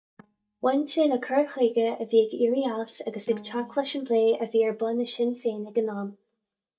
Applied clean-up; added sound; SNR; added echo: neural mask model DeepFilterNet 3.